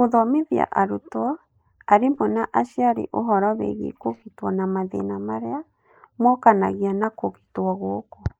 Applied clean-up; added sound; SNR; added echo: neural mask model Resemble Enhance denoiser.